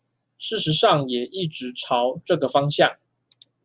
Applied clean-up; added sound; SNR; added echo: none; none; none; none.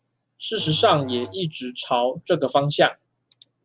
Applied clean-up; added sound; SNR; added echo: none; Musical instrument; 19 dB; none.